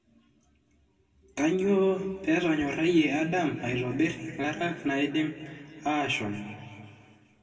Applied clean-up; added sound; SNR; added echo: none; none; none; reverberation time 2.3 s.